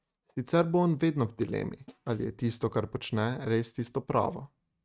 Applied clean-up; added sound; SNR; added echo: neural mask model RNNoise.